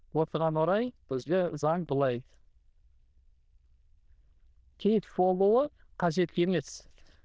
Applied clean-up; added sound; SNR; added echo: neural diffusion model UNIVERSE++.